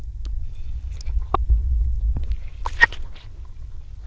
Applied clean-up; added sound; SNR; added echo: neural diffusion model UNIVERSE++.